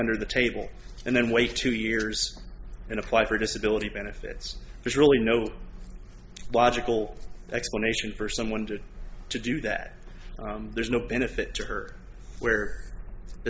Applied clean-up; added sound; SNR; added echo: none; none; none; none.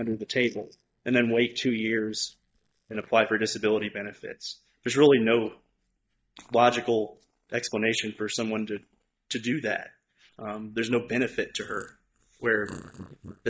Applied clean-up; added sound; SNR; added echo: neural mask model DeepFilterNet 3.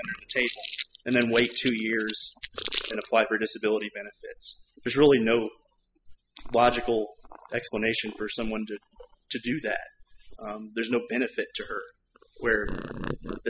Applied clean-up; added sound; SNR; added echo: classical method spectral subtraction.